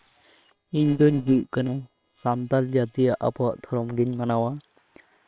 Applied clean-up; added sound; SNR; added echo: neural separator model SepFormer WHAM!.